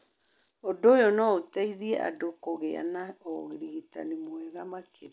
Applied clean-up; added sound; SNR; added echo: none; none; none; none.